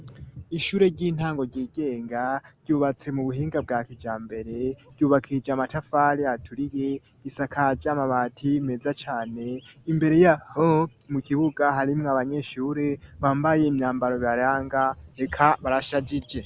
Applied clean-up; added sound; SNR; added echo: none; none; none; none.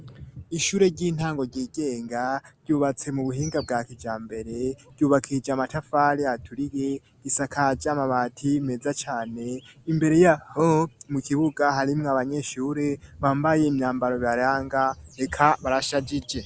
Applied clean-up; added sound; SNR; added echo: none; Bird vocalization, bird call, bird song; 19 dB; none.